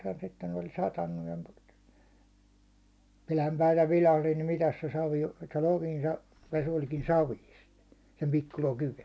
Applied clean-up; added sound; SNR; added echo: none; none; none; none.